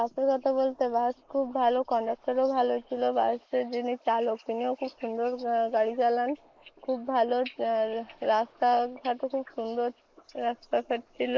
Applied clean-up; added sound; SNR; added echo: neural mask model Resemble Enhance denoiser.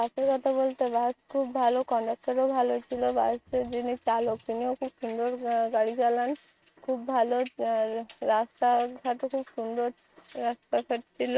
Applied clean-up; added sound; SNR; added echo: neural mask model RNNoise.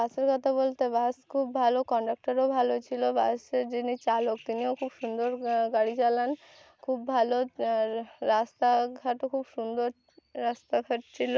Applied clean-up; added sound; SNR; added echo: none; none; none; none.